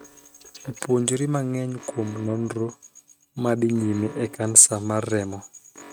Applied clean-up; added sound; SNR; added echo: neural mask model RNNoise.